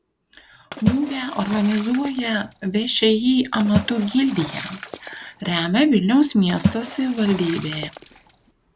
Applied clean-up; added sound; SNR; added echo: none; Water / Splash, splatter; 7 dB; none.